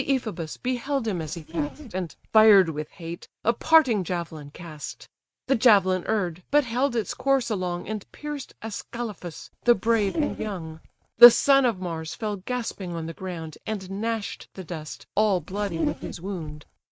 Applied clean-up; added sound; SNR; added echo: neural mask model RNNoise.